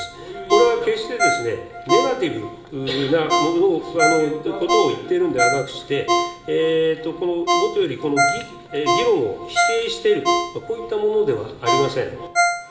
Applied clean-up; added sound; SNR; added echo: none; Ringtone; 2 dB; reverberation time 1.2 s.